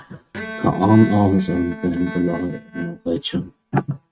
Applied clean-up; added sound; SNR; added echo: neural mask model RNNoise.